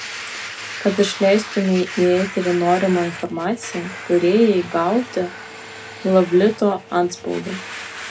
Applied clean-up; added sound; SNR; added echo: none; Domestic sounds, home sounds; 13 dB; reverberation time 0.2 s.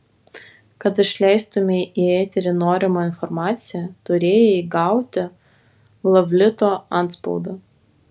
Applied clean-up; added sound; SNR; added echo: none; none; none; none.